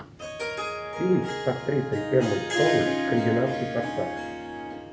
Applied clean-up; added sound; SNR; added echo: none; Harp; 2 dB; reverberation time 0.3 s.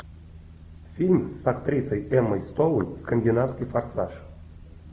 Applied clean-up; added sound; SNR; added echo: none; none; none; none.